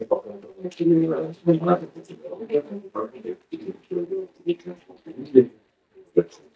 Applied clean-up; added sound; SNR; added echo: neural mask model DeepFilterNet 3.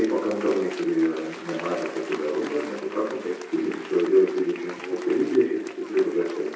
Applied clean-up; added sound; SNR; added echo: none; Applause; 15 dB; reverberation time 0.6 s.